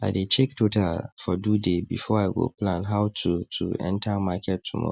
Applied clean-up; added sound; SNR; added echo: none; none; none; none.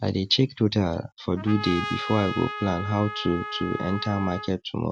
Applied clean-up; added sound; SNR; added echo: none; Trumpet; 9 dB; none.